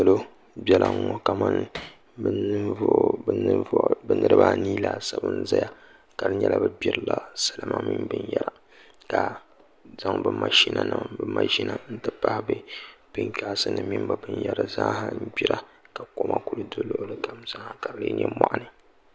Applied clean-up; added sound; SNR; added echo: none; Hammer; 16 dB; none.